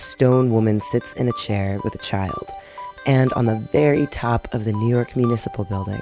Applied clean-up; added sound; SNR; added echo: none; none; none; none.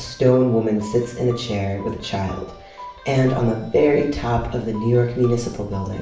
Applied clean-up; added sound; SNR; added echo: none; none; none; reverberation time 0.6 s.